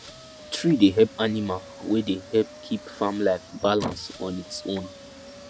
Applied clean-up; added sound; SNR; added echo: none; Squeak; 15 dB; none.